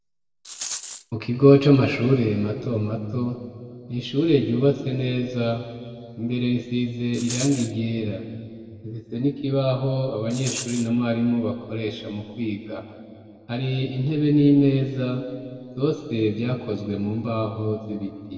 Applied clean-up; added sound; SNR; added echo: none; Rattle; 11 dB; reverberation time 2.2 s.